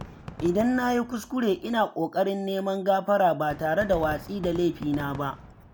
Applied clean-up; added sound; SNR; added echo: none; Fireworks; 16 dB; none.